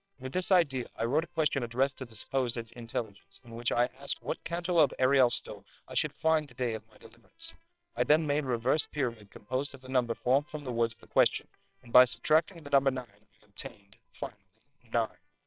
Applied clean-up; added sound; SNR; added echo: neural separator model SepFormer WHAMR!.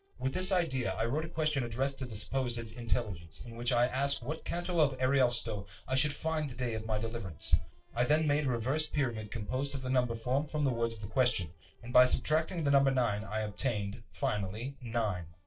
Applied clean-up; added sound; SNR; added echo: neural separator model SepFormer DNS4.